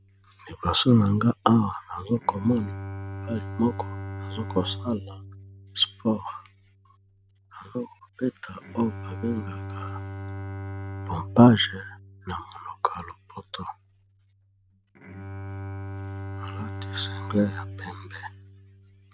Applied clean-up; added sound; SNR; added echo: none; Bowed string instrument; 11 dB; none.